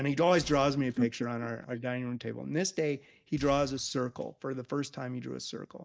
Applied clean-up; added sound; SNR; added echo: neural mask model DeepFilterNet 3.